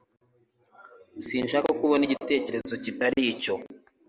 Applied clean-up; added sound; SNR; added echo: none; none; none; none.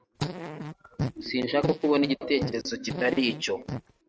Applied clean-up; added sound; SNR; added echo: neural mask model RNNoise.